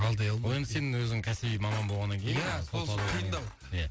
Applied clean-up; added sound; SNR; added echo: none; Shatter; 12 dB; none.